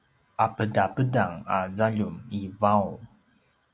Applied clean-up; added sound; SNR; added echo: none; none; none; none.